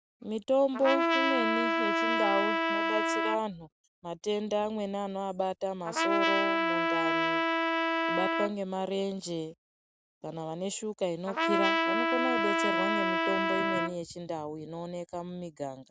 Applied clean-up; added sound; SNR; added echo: none; Trumpet; -5 dB; none.